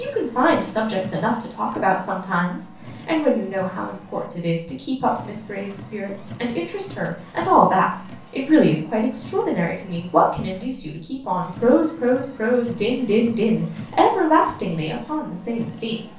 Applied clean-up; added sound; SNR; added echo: none; Car; 19 dB; reverberation time 0.6 s.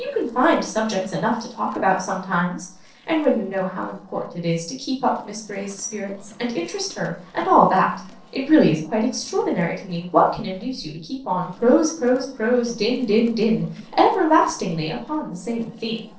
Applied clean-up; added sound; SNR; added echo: neural separator model SepFormer DNS4.